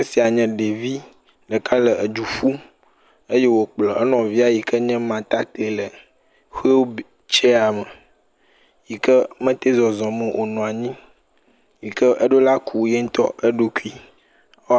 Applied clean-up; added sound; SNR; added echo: none; none; none; none.